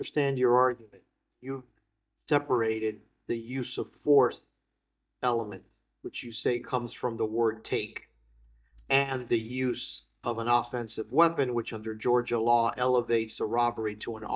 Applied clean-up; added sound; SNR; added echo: neural mask model DeepFilterNet 3.